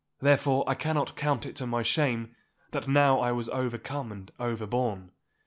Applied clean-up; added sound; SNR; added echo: none; none; none; none.